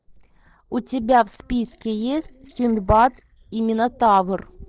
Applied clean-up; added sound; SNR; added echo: neural separator model SepFormer DNS4.